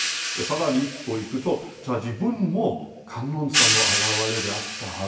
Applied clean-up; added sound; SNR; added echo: none; Hi-hat; 0 dB; reverberation time 1.0 s.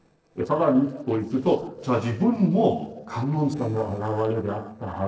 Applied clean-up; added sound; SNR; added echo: neural separator model SepFormer DNS4.